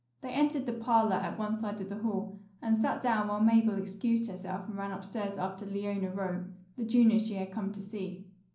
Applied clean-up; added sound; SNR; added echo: none; none; none; reverberation time 0.6 s.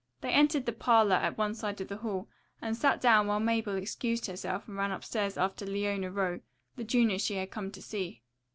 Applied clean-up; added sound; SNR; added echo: none; none; none; none.